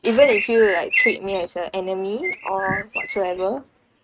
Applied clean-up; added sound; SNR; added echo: neural mask model RNNoise.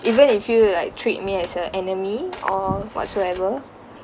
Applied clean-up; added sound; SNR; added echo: none; none; none; none.